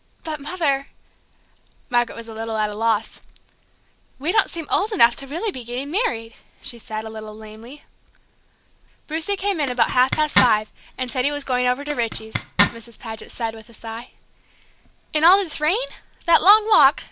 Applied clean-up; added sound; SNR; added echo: none; Zipper (clothing); 3 dB; none.